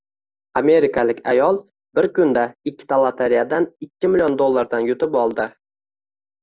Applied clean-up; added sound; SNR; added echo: none; none; none; none.